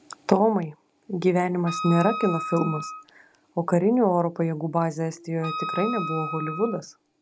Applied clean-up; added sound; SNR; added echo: none; Wind instrument, woodwind instrument; 9 dB; none.